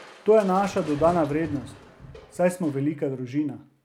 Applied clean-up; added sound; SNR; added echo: none; Crushing; 19 dB; none.